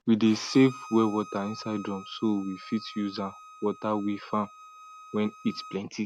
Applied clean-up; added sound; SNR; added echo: none; Bowed string instrument; 18 dB; none.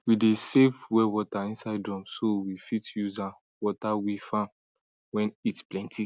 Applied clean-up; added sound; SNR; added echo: none; none; none; none.